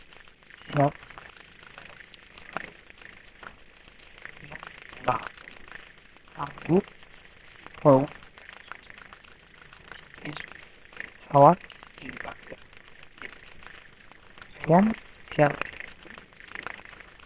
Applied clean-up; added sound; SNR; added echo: neural separator model SepFormer WHAMR!.